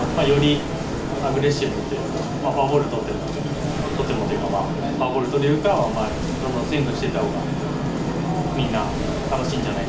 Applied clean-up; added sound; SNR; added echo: none; Waves, surf; 12 dB; reverberation time 0.4 s.